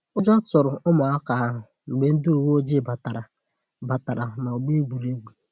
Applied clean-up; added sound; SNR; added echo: none; none; none; none.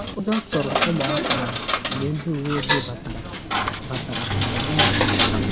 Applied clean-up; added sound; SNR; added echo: none; Coin (dropping); -4 dB; none.